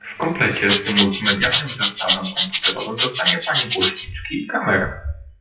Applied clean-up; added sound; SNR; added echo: classical method WPE with log-MMSE.